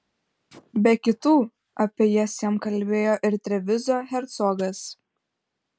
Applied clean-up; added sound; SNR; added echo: none; none; none; none.